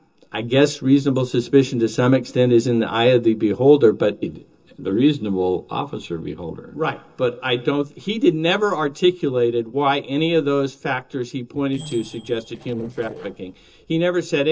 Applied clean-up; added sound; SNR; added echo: neural separator model SepFormer DNS4.